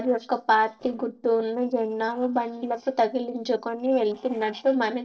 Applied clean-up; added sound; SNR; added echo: neural separator model SepFormer DNS4.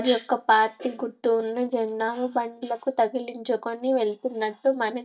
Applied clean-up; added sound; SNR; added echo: neural mask model DeepFilterNet 3.